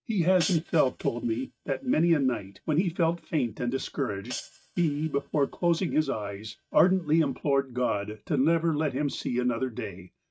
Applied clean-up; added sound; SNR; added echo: neural mask model RNNoise.